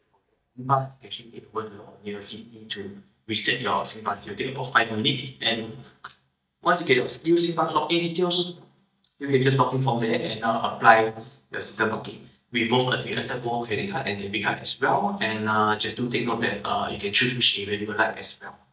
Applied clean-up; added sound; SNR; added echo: neural mask model DeepFilterNet 3.